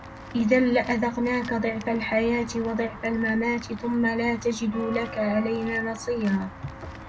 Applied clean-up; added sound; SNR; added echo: none; Walk, footsteps / Bell; 14 dB; reverberation time 0.4 s.